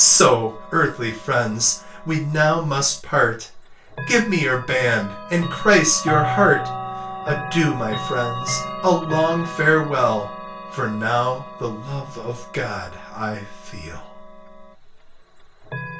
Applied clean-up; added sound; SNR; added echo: none; Chime / Clock; 10 dB; reverberation time 0.3 s.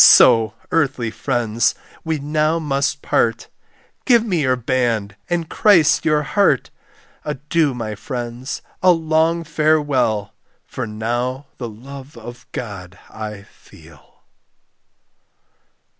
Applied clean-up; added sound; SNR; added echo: none; none; none; none.